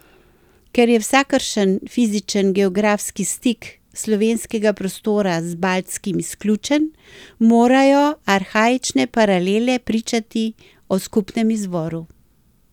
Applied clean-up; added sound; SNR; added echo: none; none; none; none.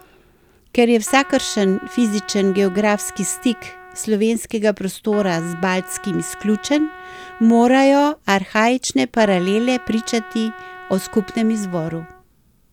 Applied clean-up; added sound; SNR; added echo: none; Trumpet; 19 dB; none.